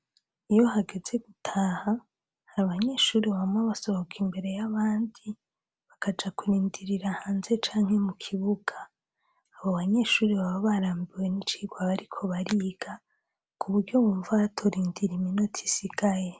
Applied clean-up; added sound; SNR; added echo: none; none; none; none.